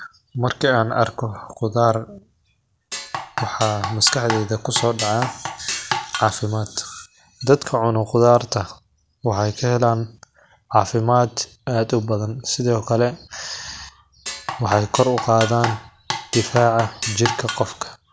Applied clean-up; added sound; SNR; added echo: none; Drum kit; 7 dB; none.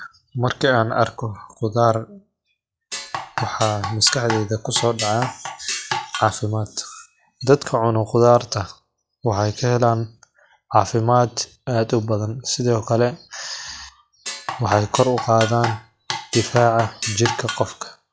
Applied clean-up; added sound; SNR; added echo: classical method log-MMSE.